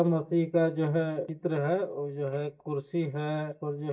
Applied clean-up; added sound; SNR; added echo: neural mask model DeepFilterNet 3.